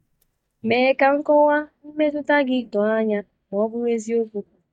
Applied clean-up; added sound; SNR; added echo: neural mask model DeepFilterNet 3.